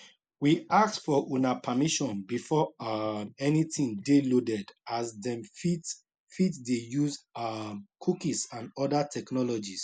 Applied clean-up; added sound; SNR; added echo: neural mask model Resemble Enhance denoiser.